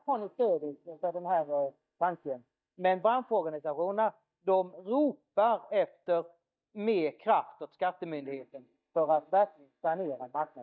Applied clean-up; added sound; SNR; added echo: neural mask model DeepFilterNet 3.